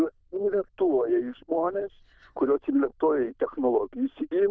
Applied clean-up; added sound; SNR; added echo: neural diffusion model UNIVERSE++.